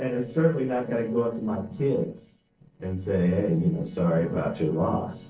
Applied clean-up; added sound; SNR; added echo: neural separator model SepFormer DNS4.